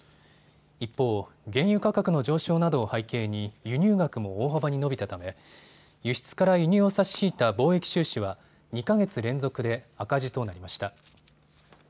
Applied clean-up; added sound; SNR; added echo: none; none; none; none.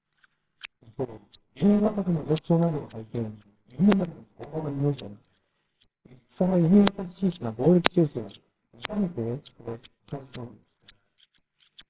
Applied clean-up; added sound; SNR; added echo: neural separator model SepFormer WHAMR!.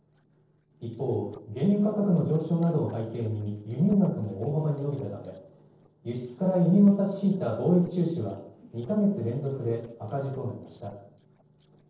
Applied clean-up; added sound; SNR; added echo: neural separator model SepFormer DNS4.